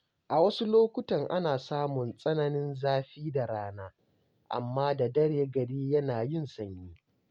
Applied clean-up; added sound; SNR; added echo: none; none; none; none.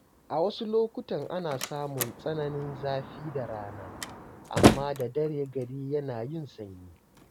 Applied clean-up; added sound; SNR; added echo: none; Slam; -1 dB; none.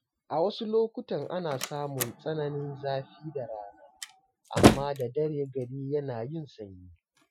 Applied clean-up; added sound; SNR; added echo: classical method Wiener filter.